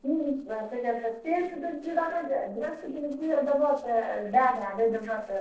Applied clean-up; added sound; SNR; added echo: neural separator model SepFormer DNS4.